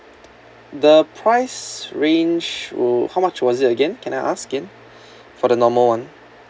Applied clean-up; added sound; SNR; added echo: none; none; none; none.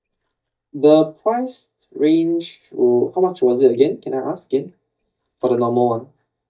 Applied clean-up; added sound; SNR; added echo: neural mask model DeepFilterNet 3.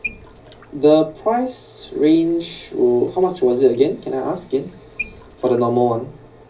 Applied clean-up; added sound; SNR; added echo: none; Sink (filling or washing) / Water tap, faucet; 19 dB; reverberation time 0.5 s.